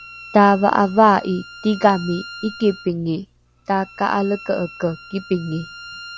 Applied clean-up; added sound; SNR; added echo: none; Bowed string instrument; 18 dB; none.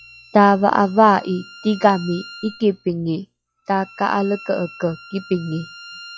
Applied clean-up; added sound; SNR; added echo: classical method log-MMSE.